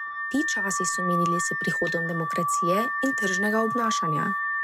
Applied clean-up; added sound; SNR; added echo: none; Alarm / Car; -1 dB; none.